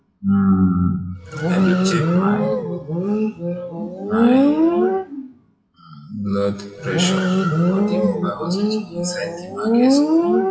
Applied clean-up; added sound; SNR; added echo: classical method WPE with log-MMSE.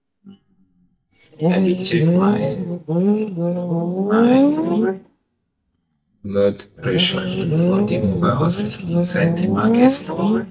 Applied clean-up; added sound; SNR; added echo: neural mask model DeepFilterNet 3.